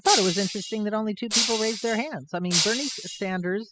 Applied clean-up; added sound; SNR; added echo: classical method spectral subtraction.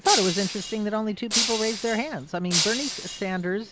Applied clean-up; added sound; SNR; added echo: none; Shatter; 2 dB; none.